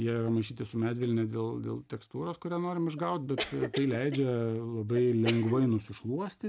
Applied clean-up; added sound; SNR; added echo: none; Cough; 11 dB; none.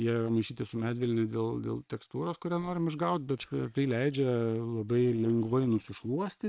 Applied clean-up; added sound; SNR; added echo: neural separator model SepFormer WHAM!.